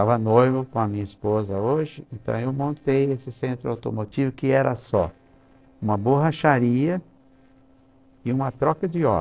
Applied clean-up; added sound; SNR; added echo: neural separator model SepFormer DNS4.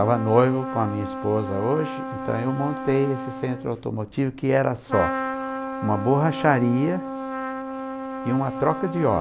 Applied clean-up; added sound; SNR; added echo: none; Trumpet; 7 dB; none.